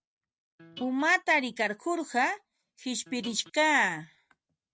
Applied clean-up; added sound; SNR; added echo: neural mask model RNNoise.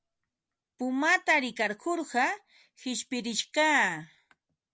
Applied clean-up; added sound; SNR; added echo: none; none; none; none.